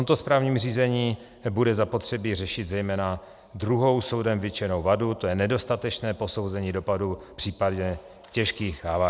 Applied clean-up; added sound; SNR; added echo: none; none; none; none.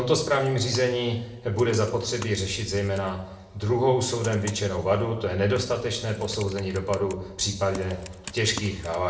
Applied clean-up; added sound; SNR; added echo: none; Computer keyboard; 20 dB; reverberation time 0.7 s.